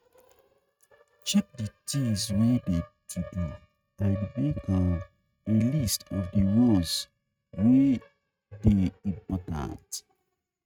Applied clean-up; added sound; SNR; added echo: neural mask model RNNoise.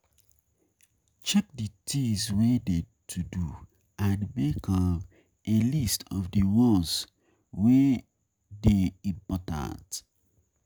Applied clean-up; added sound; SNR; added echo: none; none; none; none.